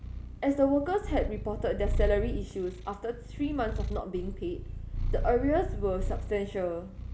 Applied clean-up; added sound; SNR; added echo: none; Purr; 3 dB; none.